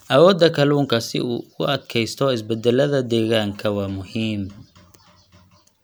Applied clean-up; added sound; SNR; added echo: none; none; none; none.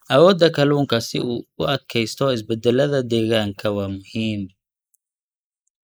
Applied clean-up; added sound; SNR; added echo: neural mask model Resemble Enhance denoiser.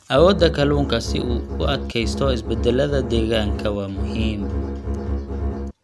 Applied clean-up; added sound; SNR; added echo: none; Bowed string instrument; 3 dB; none.